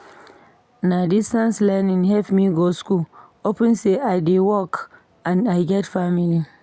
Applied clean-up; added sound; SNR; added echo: none; none; none; none.